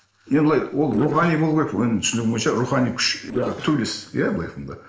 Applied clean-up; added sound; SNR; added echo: neural separator model SepFormer DNS4.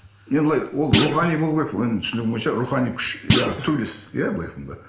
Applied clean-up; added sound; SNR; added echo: none; Thump, thud; 1 dB; reverberation time 1.6 s.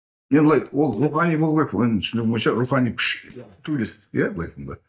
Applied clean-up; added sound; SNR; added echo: neural mask model DeepFilterNet 3.